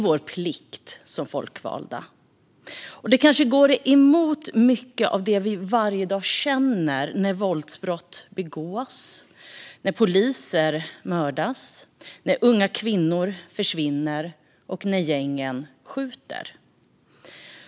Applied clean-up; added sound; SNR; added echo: none; none; none; none.